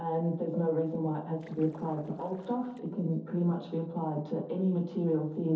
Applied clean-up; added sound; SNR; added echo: neural separator model SepFormer DNS4.